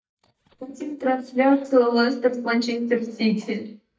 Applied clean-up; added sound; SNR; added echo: neural mask model DeepFilterNet 3.